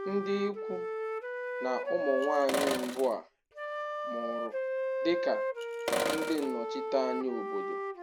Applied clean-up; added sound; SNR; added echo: none; Sink (filling or washing) + Wind instrument, woodwind instrument; 0 dB; none.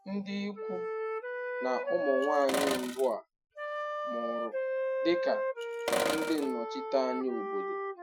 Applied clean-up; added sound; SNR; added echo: classical method Wiener filter.